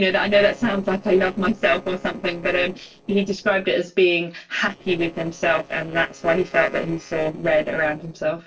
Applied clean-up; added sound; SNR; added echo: neural separator model SepFormer DNS4.